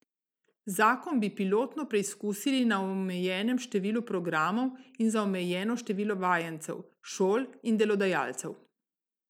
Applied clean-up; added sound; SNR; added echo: none; none; none; none.